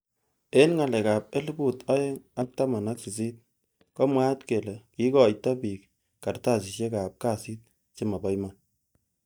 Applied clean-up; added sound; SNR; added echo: neural mask model DeepFilterNet 3.